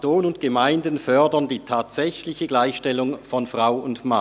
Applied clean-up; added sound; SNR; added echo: none; none; none; none.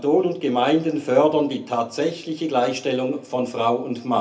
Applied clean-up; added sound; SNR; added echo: none; none; none; reverberation time 0.3 s.